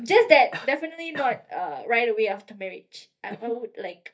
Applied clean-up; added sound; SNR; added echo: neural mask model DeepFilterNet 3.